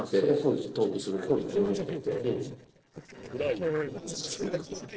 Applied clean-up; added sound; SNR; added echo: neural separator model SepFormer DNS4.